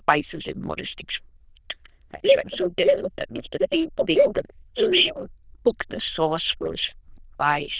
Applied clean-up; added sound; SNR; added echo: neural diffusion model UNIVERSE++.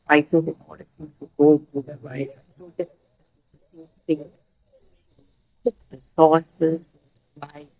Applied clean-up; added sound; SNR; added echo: neural mask model DeepFilterNet 3.